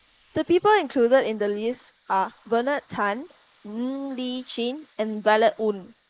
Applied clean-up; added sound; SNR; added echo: neural mask model Resemble Enhance denoiser.